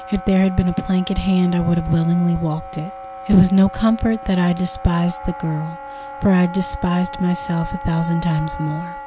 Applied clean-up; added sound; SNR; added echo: none; Wind instrument, woodwind instrument; 14 dB; none.